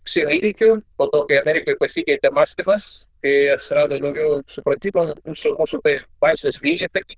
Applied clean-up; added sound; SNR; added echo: neural diffusion model UNIVERSE++.